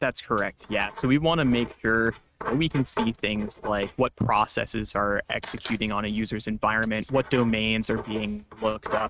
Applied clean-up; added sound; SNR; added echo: neural mask model RNNoise.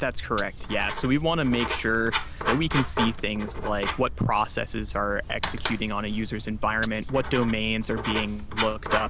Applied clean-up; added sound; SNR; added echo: none; Writing; 5 dB; none.